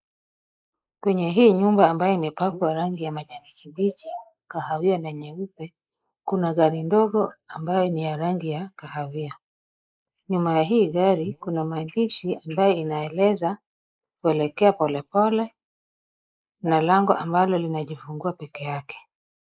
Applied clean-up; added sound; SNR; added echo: neural mask model Resemble Enhance denoiser.